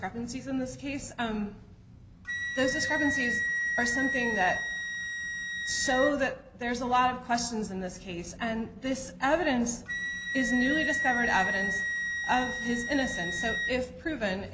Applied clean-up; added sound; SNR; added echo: none; Wind instrument, woodwind instrument; 3 dB; none.